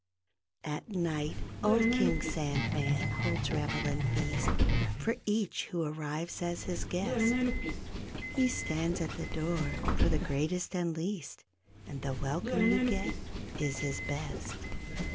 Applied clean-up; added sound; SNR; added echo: none; Subway, metro, underground + Guitar; -2 dB; none.